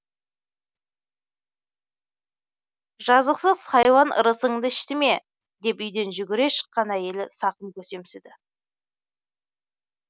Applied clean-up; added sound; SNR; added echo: none; none; none; none.